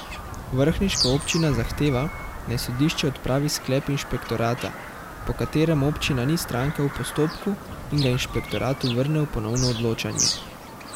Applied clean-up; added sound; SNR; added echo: none; Bird vocalization, bird call, bird song; 7 dB; none.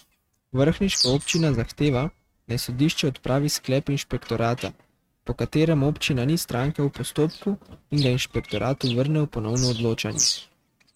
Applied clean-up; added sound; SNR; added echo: neural mask model RNNoise.